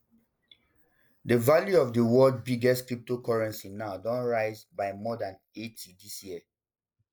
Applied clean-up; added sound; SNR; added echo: neural mask model Resemble Enhance denoiser.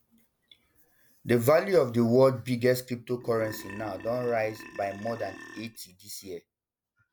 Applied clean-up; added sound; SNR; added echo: none; Burping, eructation; 17 dB; none.